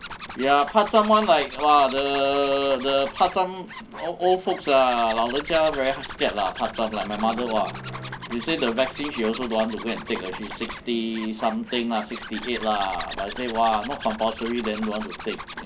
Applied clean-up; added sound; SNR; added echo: none; Zipper (clothing); 12 dB; none.